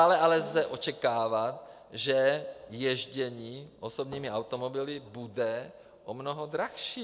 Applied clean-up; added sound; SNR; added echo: none; none; none; none.